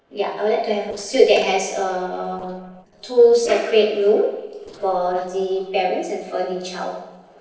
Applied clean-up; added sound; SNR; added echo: neural separator model SepFormer DNS4.